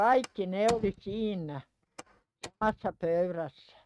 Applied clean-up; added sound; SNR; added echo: neural mask model RNNoise.